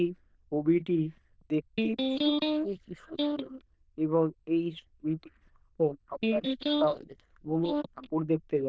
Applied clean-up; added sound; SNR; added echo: neural diffusion model UNIVERSE++.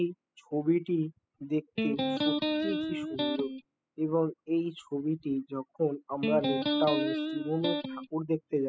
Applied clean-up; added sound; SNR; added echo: classical method spectral subtraction.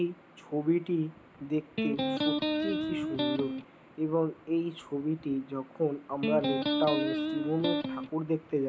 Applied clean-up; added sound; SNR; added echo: none; Electric guitar; -2 dB; none.